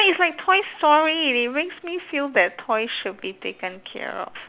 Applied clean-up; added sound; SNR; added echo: none; none; none; none.